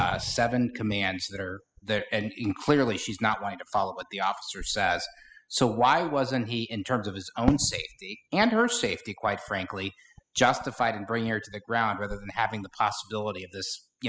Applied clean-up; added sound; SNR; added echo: classical method spectral subtraction.